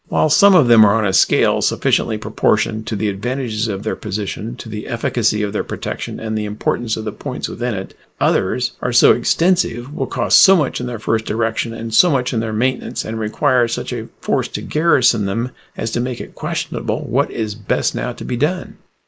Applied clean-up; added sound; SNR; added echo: neural mask model Resemble Enhance denoiser.